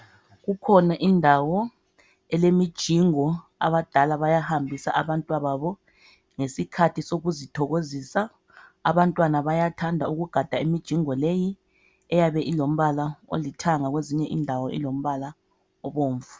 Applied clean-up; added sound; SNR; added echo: none; none; none; none.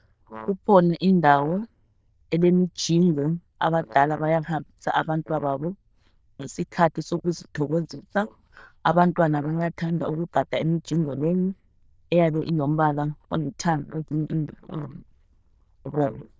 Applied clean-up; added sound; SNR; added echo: neural diffusion model UNIVERSE++.